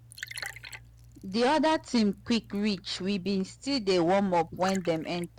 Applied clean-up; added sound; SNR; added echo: none; Liquid; 18 dB; none.